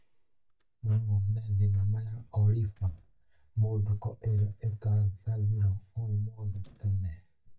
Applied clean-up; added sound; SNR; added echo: neural mask model DeepFilterNet 3.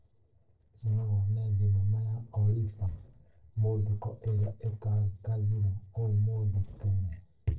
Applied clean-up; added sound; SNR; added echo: neural separator model SepFormer DNS4.